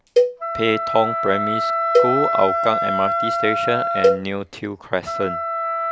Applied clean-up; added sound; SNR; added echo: none; Wind instrument, woodwind instrument + Cowbell; -3 dB; none.